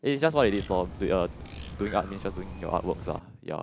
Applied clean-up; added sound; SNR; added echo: none; Bird; 11 dB; none.